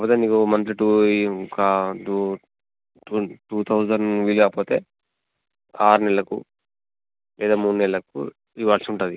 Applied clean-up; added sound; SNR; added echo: none; none; none; none.